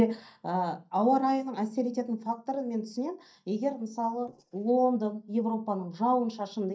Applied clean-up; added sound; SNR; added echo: neural mask model DeepFilterNet 3.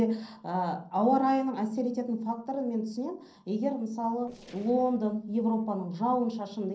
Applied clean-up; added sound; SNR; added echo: neural separator model SepFormer DNS4.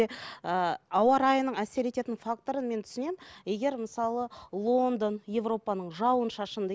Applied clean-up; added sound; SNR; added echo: none; none; none; none.